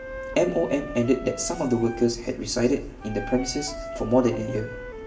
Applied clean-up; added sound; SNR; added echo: none; Wind instrument, woodwind instrument; 13 dB; reverberation time 0.8 s.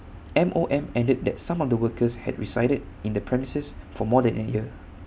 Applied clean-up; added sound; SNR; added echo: none; none; none; none.